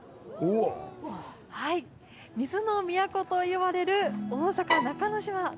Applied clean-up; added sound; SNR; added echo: none; Bowed string instrument; 1 dB; none.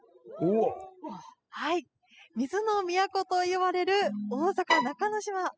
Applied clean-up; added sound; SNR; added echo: classical method spectral subtraction.